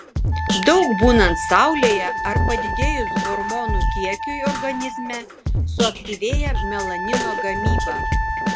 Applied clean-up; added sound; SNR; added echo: none; Wind instrument, woodwind instrument + Drum kit; -1 dB; none.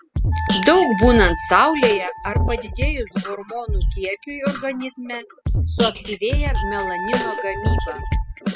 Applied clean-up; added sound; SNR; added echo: classical method spectral subtraction.